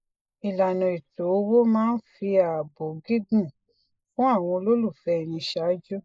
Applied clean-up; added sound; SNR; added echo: neural mask model Resemble Enhance denoiser.